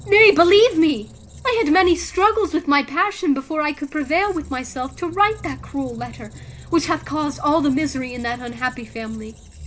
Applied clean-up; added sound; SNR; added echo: none; Squeak; 19 dB; none.